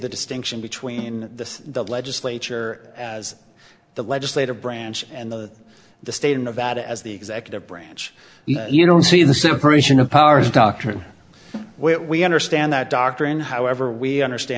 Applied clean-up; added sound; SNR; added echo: none; Snare drum; 16 dB; none.